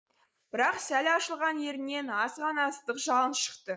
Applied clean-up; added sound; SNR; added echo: neural mask model Resemble Enhance denoiser.